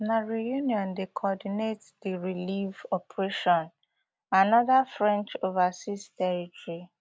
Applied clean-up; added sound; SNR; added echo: none; none; none; none.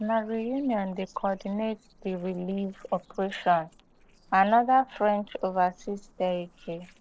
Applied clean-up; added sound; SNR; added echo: neural separator model SepFormer DNS4.